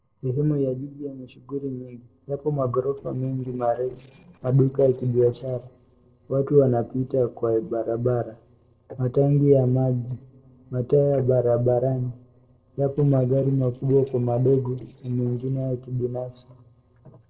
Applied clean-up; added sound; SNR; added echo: neural separator model SepFormer DNS4.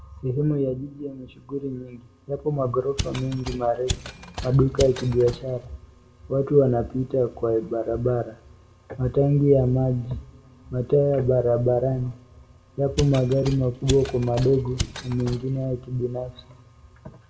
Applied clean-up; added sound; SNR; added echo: none; Mechanisms; 9 dB; reverberation time 0.8 s.